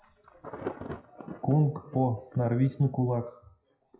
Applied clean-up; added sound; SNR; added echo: classical method WPE with log-MMSE.